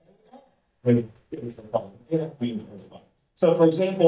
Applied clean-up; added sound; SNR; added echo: neural mask model DeepFilterNet 3.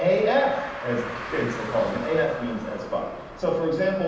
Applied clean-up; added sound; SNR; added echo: none; Car; 11 dB; reverberation time 1.1 s.